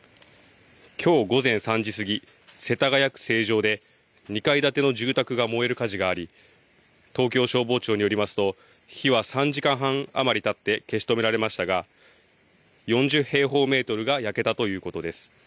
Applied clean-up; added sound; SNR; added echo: none; none; none; none.